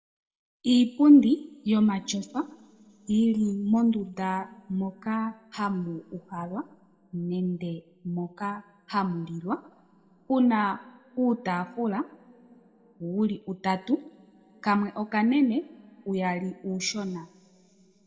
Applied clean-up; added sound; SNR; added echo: none; none; none; reverberation time 1.1 s.